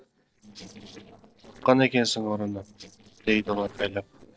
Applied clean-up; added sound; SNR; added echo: neural separator model SepFormer DNS4.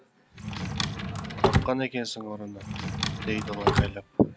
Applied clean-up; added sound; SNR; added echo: none; Drawer open or close; -3 dB; none.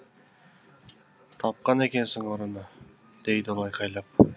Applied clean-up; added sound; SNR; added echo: none; none; none; none.